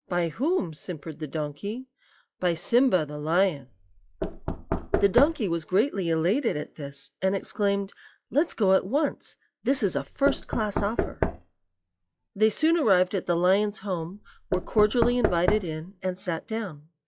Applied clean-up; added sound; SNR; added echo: classical method log-MMSE.